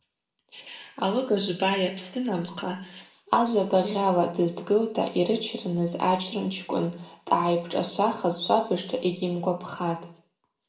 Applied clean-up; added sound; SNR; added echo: none; none; none; reverberation time 0.5 s.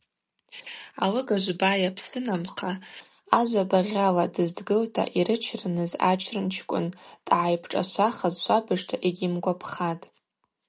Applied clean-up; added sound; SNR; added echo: none; none; none; none.